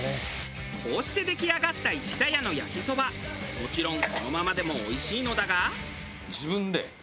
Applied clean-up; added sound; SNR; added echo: none; none; none; none.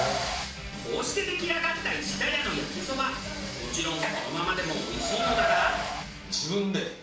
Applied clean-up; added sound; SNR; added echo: none; Car; 5 dB; reverberation time 0.5 s.